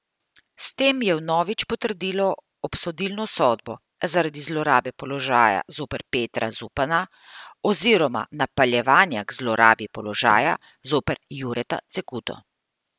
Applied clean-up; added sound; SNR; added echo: none; Vehicle; 19 dB; none.